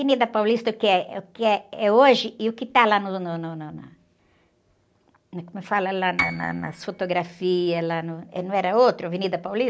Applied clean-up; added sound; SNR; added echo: none; Piano; 10 dB; none.